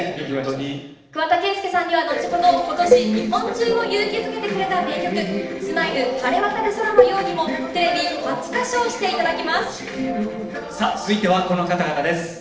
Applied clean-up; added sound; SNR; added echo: neural separator model SepFormer DNS4.